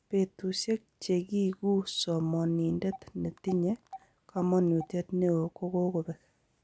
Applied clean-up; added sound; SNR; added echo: none; Telephone; 20 dB; none.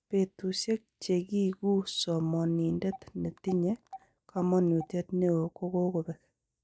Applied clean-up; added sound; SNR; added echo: neural mask model DeepFilterNet 3.